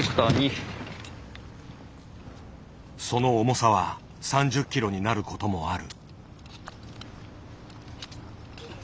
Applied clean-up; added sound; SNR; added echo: none; none; none; none.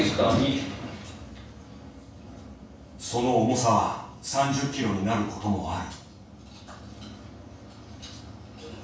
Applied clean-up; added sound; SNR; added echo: none; none; none; reverberation time 0.7 s.